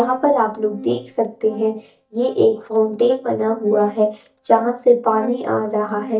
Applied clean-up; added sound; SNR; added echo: neural mask model DeepFilterNet 3.